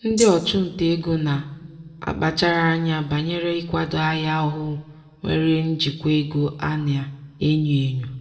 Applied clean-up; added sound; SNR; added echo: none; Rattle (instrument); 7 dB; reverberation time 1.4 s.